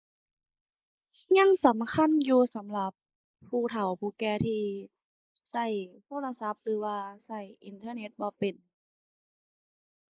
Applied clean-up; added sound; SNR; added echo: neural mask model Resemble Enhance denoiser.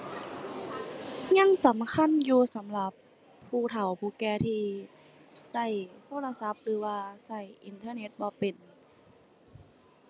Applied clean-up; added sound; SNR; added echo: none; none; none; none.